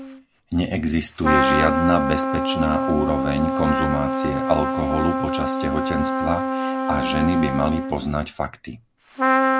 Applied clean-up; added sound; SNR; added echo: none; Trumpet; -1 dB; none.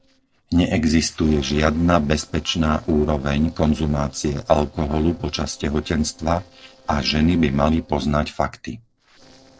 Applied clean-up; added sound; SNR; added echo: neural separator model SepFormer DNS4.